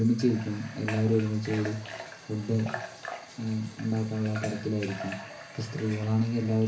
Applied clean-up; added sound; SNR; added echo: none; Water tap, faucet / Water; 13 dB; reverberation time 0.5 s.